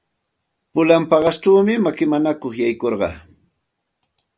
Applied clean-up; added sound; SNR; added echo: none; none; none; none.